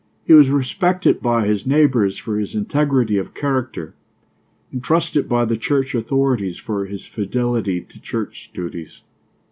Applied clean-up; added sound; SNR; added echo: none; none; none; none.